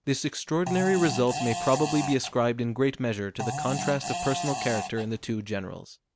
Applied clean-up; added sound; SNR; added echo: none; Fart; 6 dB; none.